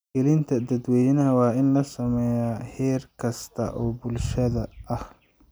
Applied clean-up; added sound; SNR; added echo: none; none; none; none.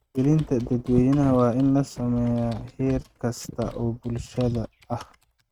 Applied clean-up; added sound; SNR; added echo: neural mask model RNNoise.